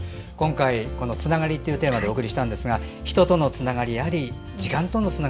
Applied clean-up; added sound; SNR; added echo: none; none; none; none.